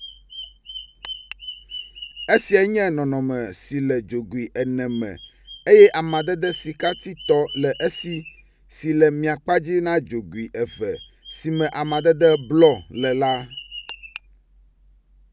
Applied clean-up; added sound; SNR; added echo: none; Bird vocalization, bird call, bird song; 18 dB; none.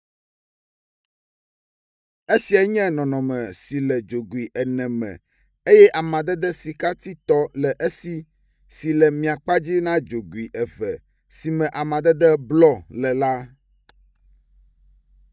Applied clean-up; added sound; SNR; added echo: neural mask model DeepFilterNet 3.